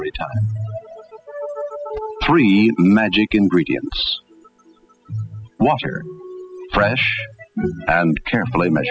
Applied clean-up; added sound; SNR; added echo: classical method spectral subtraction.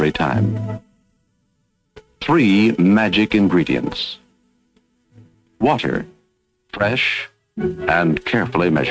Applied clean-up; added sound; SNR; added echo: neural mask model RNNoise.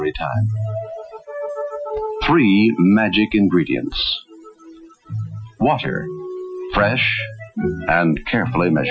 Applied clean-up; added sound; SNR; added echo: classical method Wiener filter.